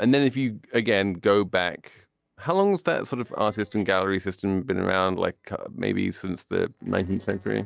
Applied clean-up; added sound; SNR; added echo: neural separator model SepFormer DNS4.